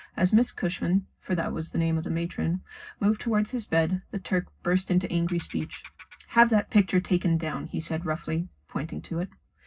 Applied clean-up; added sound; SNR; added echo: neural separator model SepFormer DNS4.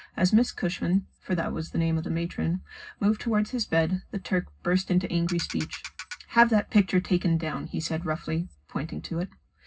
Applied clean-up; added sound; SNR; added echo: none; Ratchet, pawl; 13 dB; reverberation time 0.4 s.